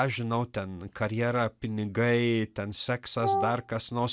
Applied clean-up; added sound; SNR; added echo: none; Wind instrument, woodwind instrument; 1 dB; none.